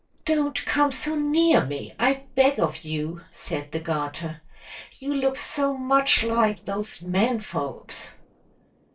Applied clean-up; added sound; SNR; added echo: neural separator model SepFormer DNS4.